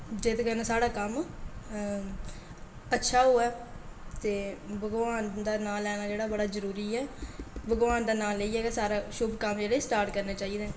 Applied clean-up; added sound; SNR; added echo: none; Computer keyboard; 18 dB; reverberation time 0.9 s.